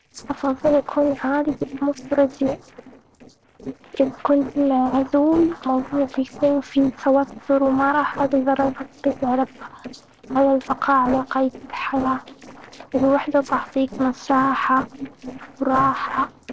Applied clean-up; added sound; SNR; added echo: neural separator model SepFormer DNS4.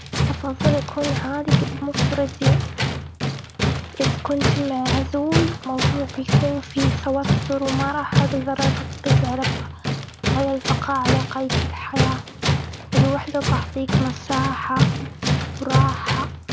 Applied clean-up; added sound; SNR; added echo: none; Tools; -4 dB; none.